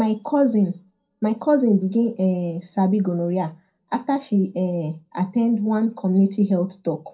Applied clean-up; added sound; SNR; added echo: none; none; none; reverberation time 0.2 s.